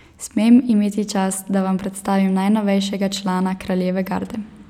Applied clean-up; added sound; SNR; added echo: none; none; none; none.